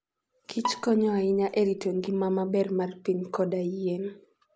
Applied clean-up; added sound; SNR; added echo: none; Bowed string instrument; 12 dB; none.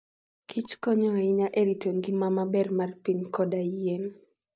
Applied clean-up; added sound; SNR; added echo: neural mask model DeepFilterNet 3.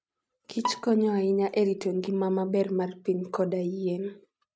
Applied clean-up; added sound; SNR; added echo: neural mask model RNNoise.